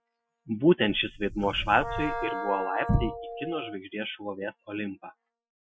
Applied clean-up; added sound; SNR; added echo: classical method Wiener filter.